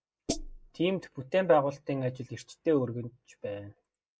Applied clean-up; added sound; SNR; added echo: neural mask model Resemble Enhance denoiser.